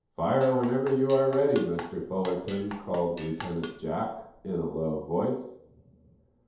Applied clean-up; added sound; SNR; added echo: none; Drum kit; 15 dB; reverberation time 0.8 s.